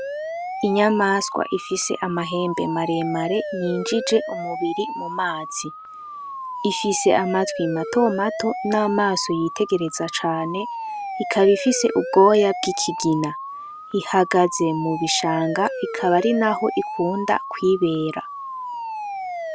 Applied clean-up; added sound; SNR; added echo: none; Siren; 8 dB; none.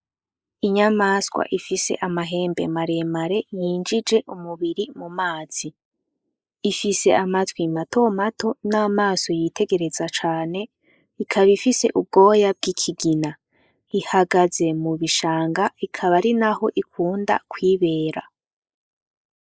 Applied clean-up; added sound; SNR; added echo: neural mask model Resemble Enhance denoiser.